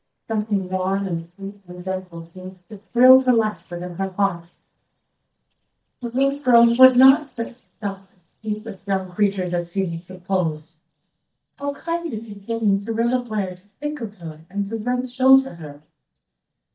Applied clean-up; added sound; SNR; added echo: neural mask model DeepFilterNet 3.